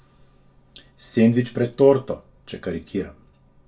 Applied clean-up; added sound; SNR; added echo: none; none; none; reverberation time 0.2 s.